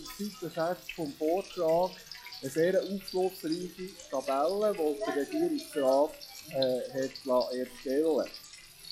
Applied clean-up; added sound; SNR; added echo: classical method log-MMSE.